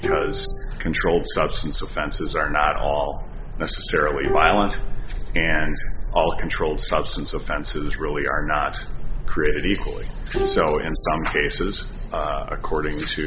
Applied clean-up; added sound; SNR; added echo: none; Bowed string instrument; 11 dB; none.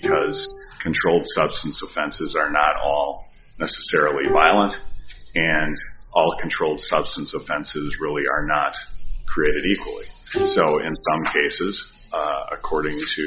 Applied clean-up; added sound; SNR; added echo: classical method log-MMSE.